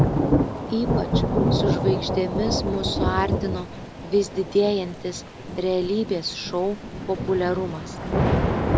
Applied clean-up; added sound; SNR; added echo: none; Thunder / Rain; -2 dB; none.